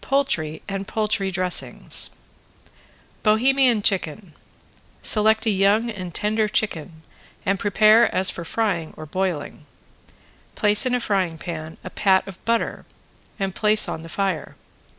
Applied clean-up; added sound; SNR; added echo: none; none; none; none.